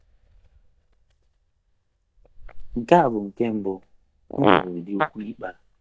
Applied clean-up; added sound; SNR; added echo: neural mask model DeepFilterNet 3.